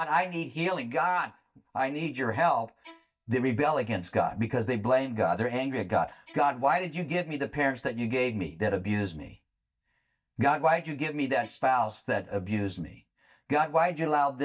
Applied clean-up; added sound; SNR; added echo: neural mask model DeepFilterNet 3.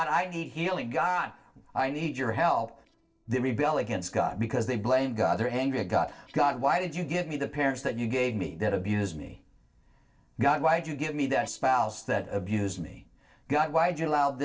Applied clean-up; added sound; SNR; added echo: neural separator model SepFormer DNS4.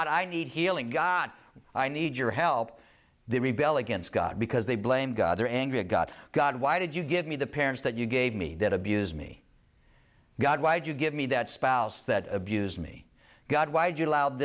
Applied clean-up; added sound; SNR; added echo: none; none; none; none.